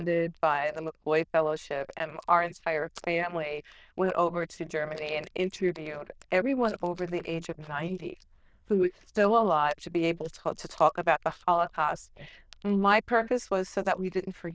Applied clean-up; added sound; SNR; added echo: neural diffusion model UNIVERSE++.